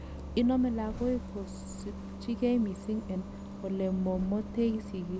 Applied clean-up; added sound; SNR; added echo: none; Bus; 9 dB; none.